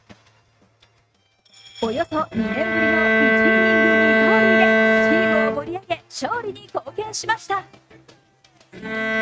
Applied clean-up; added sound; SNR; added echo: neural mask model RNNoise.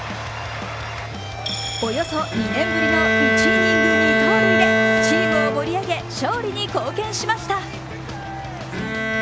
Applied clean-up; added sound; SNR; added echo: none; Bowed string instrument; -3 dB; none.